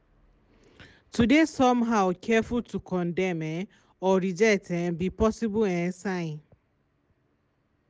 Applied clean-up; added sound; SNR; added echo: none; none; none; none.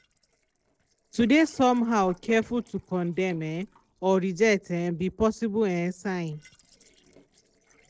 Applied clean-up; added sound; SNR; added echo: neural separator model SepFormer DNS4.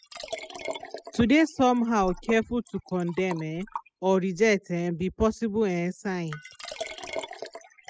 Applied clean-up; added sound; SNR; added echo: classical method spectral subtraction.